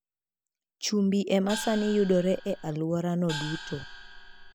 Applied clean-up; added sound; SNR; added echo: none; Gong; 11 dB; none.